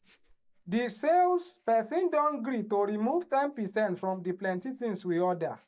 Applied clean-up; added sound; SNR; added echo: neural mask model DeepFilterNet 3.